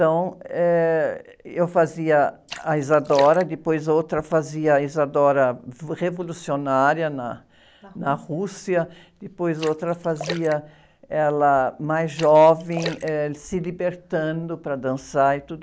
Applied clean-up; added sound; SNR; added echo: none; Splash, splatter; 16 dB; none.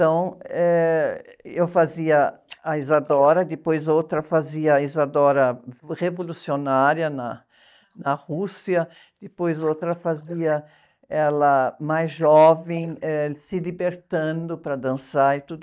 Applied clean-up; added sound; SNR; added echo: neural mask model DeepFilterNet 3.